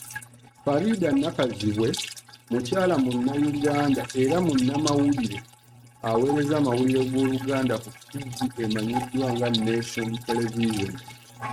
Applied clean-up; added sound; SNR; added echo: neural mask model RNNoise.